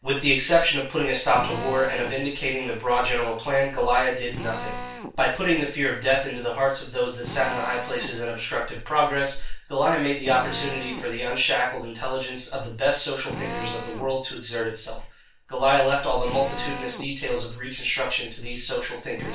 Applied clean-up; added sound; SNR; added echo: none; Drill; 14 dB; reverberation time 0.3 s.